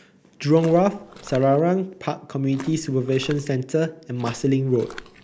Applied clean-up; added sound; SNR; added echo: none; Walk, footsteps; 19 dB; none.